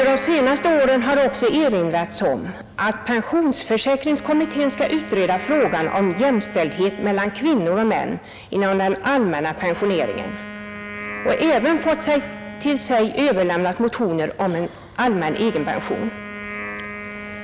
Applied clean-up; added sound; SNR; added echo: none; Wind instrument, woodwind instrument; 14 dB; none.